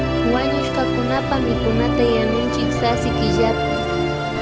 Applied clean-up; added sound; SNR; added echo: none; Musical instrument; -3 dB; none.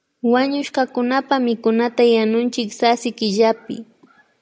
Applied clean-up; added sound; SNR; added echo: none; none; none; none.